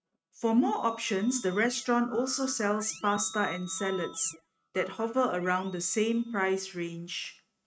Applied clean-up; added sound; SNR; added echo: neural mask model RNNoise.